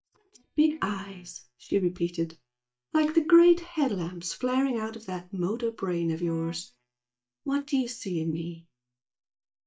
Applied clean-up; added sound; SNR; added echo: neural mask model DeepFilterNet 3.